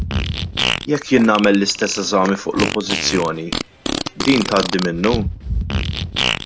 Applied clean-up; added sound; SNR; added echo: none; Fart; 4 dB; none.